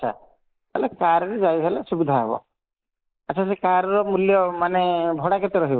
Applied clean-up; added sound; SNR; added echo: neural mask model Resemble Enhance denoiser.